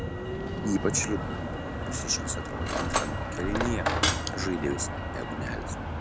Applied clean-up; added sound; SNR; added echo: none; Cutlery, silverware + Motor vehicle (road); -3 dB; none.